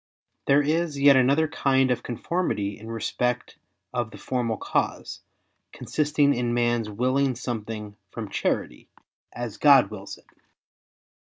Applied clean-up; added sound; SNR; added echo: none; none; none; none.